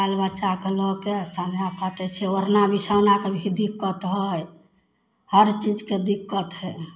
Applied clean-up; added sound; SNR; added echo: none; none; none; none.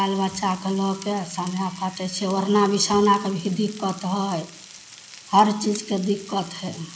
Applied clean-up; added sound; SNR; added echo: none; Frying (food); 19 dB; none.